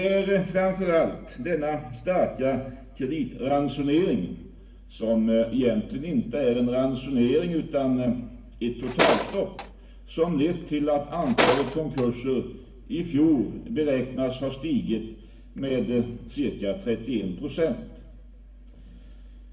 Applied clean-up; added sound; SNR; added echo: none; Tools; 2 dB; reverberation time 0.9 s.